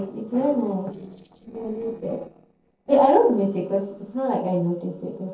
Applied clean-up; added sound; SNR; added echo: neural separator model SepFormer DNS4.